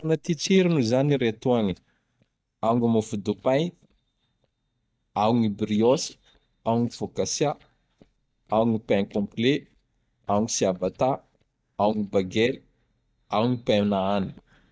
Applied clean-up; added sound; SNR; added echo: neural mask model DeepFilterNet 3.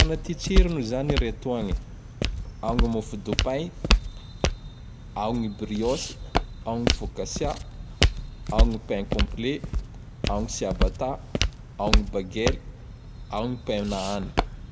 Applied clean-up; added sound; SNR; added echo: none; Walk, footsteps; -3 dB; none.